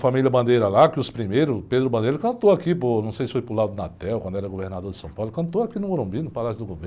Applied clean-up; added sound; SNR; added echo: none; none; none; none.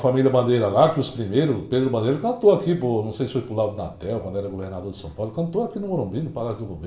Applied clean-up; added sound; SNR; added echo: none; none; none; reverberation time 0.5 s.